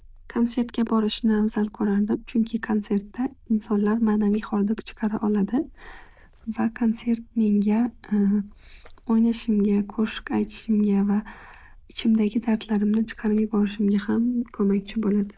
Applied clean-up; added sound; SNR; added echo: neural diffusion model UNIVERSE++.